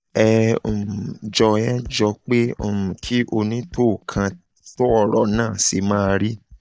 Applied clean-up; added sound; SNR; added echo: neural mask model DeepFilterNet 3.